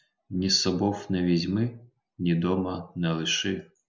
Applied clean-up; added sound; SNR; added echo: none; none; none; none.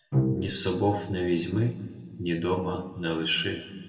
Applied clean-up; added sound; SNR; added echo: none; Bowed string instrument; 6 dB; reverberation time 1.8 s.